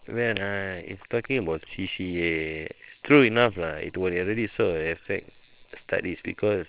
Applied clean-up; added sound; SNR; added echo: neural separator model SepFormer WHAMR!.